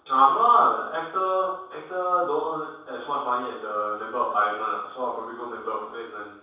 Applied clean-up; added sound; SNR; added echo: none; none; none; reverberation time 0.7 s.